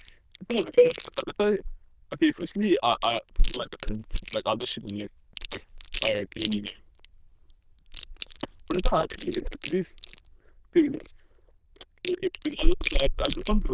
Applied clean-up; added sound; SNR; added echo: neural diffusion model UNIVERSE++.